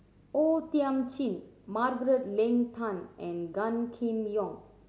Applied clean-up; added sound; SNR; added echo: none; none; none; none.